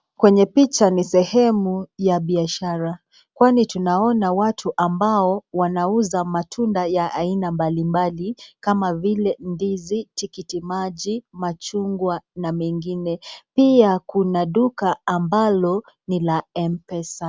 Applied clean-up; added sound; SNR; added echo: none; none; none; none.